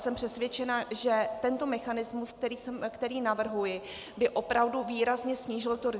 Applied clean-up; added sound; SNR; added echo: none; none; none; none.